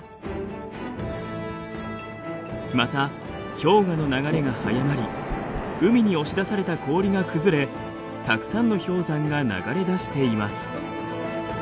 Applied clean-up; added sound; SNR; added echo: none; none; none; none.